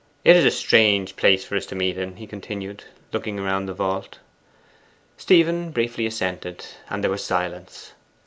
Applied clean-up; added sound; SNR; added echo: none; none; none; none.